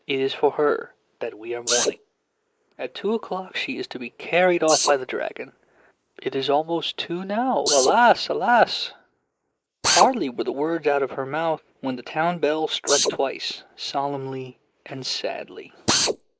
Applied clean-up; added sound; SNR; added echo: neural mask model Resemble Enhance denoiser.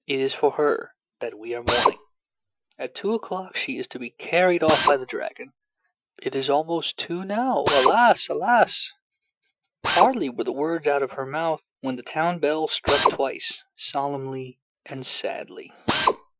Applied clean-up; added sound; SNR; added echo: classical method Wiener filter.